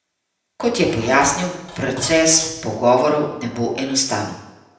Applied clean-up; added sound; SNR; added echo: none; Dishes, pots, and pans; 18 dB; reverberation time 0.8 s.